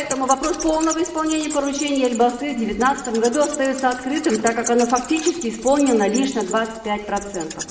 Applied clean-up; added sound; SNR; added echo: none; Wild animals; 12 dB; reverberation time 1.1 s.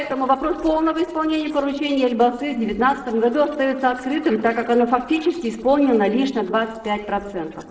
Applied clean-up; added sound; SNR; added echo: neural separator model SepFormer DNS4.